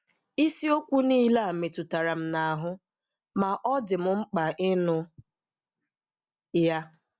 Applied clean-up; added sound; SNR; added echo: none; none; none; none.